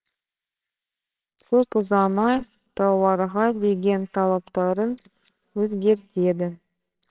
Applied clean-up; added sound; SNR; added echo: neural separator model SepFormer WHAMR!.